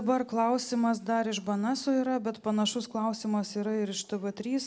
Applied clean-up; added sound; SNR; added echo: none; none; none; none.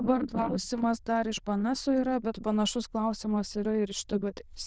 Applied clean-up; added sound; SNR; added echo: neural diffusion model UNIVERSE++.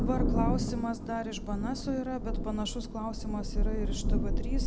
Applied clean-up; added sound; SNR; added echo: none; Thunder; -5 dB; none.